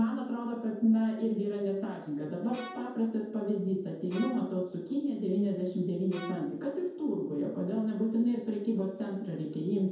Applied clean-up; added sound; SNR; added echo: none; Bowed string instrument; 15 dB; reverberation time 0.9 s.